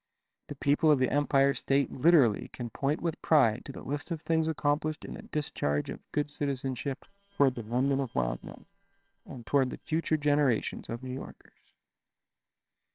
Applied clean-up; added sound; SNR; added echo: neural separator model SepFormer WHAMR!.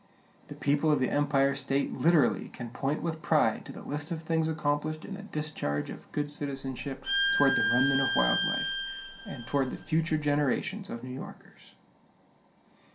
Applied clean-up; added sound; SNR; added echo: none; Bowed string instrument; 2 dB; reverberation time 0.3 s.